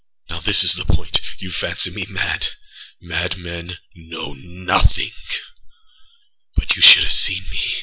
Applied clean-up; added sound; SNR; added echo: none; none; none; none.